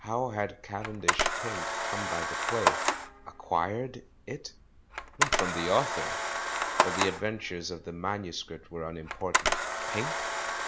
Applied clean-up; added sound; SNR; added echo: none; Camera; -3 dB; none.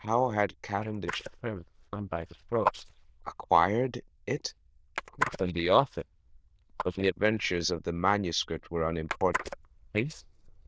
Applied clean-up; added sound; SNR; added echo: neural diffusion model UNIVERSE++.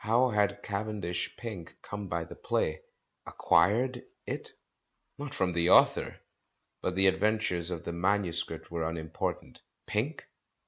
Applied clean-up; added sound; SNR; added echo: none; none; none; none.